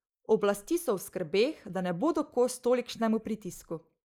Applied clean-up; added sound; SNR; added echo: neural mask model Resemble Enhance denoiser.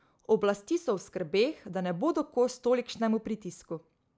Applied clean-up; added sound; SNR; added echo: none; none; none; none.